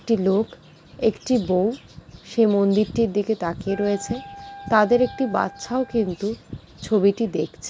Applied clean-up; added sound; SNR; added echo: none; Wind instrument, woodwind instrument; 19 dB; none.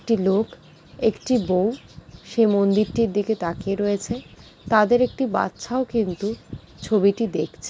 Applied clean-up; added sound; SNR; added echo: none; none; none; none.